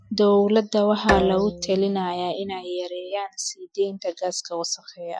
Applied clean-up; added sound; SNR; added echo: classical method Wiener filter.